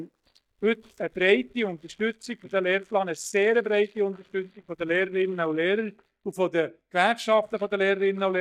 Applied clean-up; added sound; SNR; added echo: neural mask model DeepFilterNet 3.